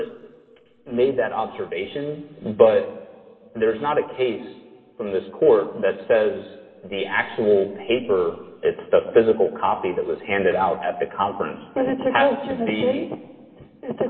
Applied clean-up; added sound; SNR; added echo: none; none; none; reverberation time 2.7 s.